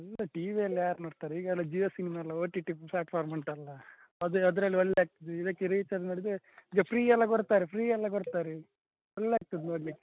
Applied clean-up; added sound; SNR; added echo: neural mask model RNNoise.